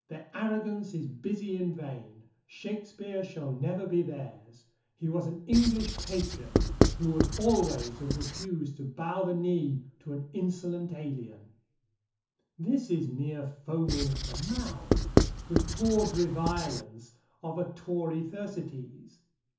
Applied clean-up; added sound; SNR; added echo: none; Writing; -3 dB; reverberation time 0.9 s.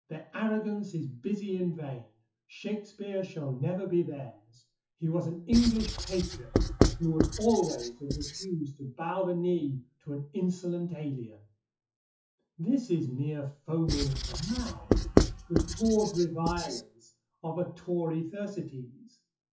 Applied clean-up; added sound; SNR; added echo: classical method WPE with log-MMSE.